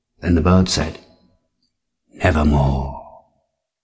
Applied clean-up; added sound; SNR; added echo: none; Snare drum; 19 dB; none.